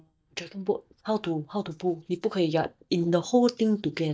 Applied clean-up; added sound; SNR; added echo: neural mask model DeepFilterNet 3.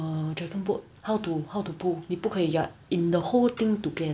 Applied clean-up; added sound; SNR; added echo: none; none; none; none.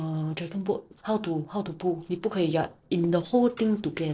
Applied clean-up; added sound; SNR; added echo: neural separator model SepFormer DNS4.